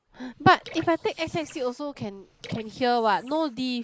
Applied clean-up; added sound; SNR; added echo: neural mask model Resemble Enhance denoiser.